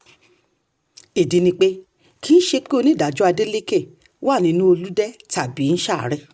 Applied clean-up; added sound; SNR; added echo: none; none; none; none.